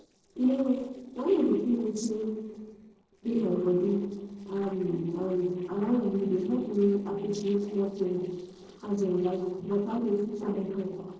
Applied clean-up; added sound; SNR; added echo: neural separator model SepFormer DNS4.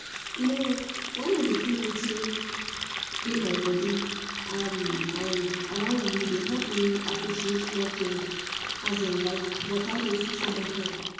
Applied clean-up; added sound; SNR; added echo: none; Water tap, faucet; 4 dB; reverberation time 1.1 s.